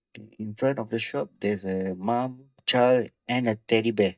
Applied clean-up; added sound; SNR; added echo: neural mask model DeepFilterNet 3.